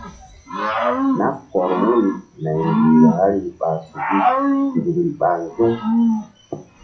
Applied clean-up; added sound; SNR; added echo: classical method WPE with log-MMSE.